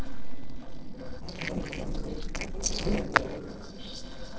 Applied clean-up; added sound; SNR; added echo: neural separator model SepFormer DNS4.